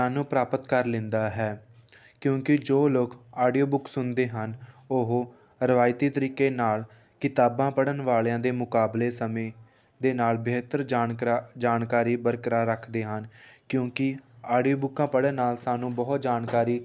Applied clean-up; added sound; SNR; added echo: none; none; none; none.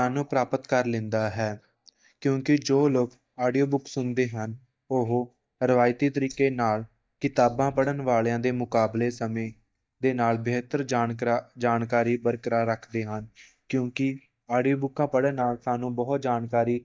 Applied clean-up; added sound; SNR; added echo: neural mask model DeepFilterNet 3.